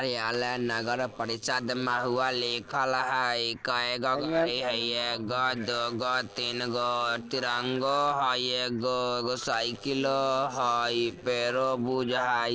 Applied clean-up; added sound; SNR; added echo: neural separator model SepFormer DNS4.